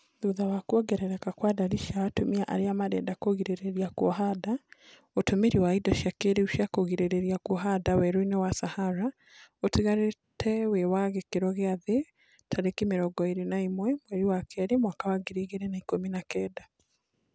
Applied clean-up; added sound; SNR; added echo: none; none; none; none.